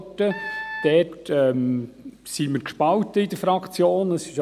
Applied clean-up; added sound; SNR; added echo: none; Wind instrument, woodwind instrument; 11 dB; none.